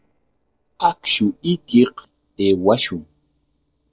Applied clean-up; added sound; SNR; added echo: neural separator model SepFormer DNS4.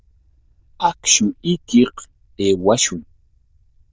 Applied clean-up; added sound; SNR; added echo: neural diffusion model UNIVERSE++.